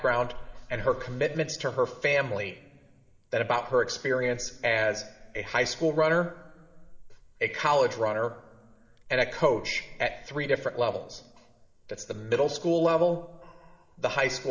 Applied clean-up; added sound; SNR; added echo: none; Wind; 19 dB; reverberation time 1.4 s.